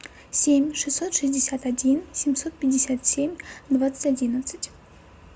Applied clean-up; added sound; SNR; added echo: none; none; none; none.